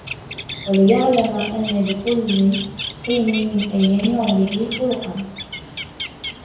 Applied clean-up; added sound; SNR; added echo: none; Bird; 11 dB; reverberation time 0.9 s.